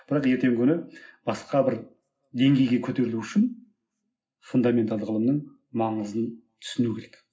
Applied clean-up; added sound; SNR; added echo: none; none; none; reverberation time 0.4 s.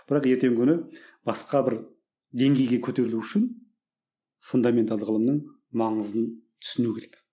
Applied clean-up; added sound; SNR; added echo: none; none; none; none.